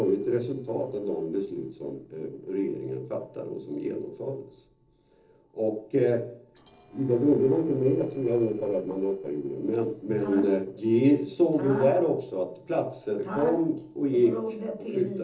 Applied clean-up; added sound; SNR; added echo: neural separator model SepFormer DNS4.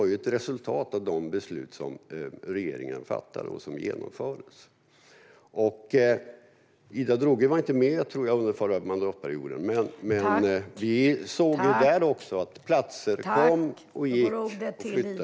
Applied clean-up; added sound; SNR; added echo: none; none; none; none.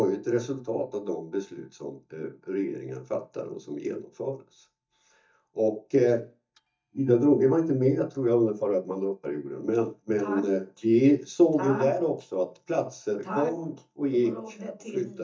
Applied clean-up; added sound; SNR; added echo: neural mask model DeepFilterNet 3.